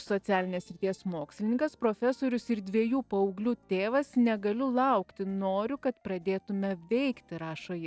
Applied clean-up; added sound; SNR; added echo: neural separator model SepFormer DNS4.